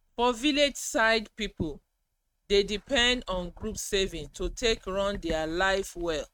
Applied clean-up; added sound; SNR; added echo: neural mask model RNNoise.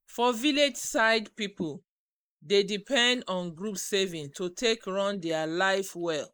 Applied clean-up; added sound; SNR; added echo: neural mask model Resemble Enhance denoiser.